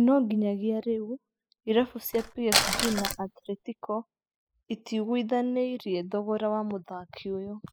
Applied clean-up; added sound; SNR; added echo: classical method spectral subtraction.